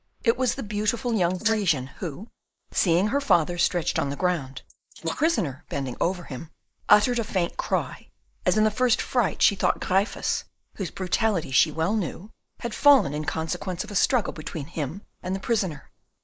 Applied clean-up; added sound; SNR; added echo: neural mask model Resemble Enhance denoiser.